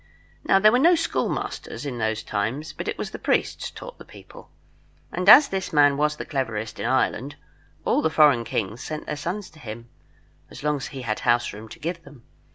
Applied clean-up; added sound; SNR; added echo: none; none; none; none.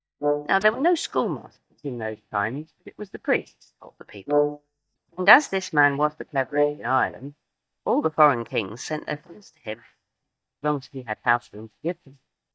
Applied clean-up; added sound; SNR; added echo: neural mask model DeepFilterNet 3.